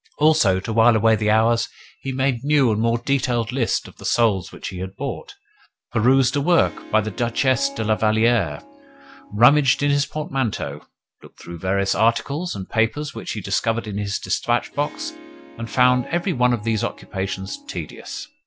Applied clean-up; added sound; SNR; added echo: none; Harp; 20 dB; none.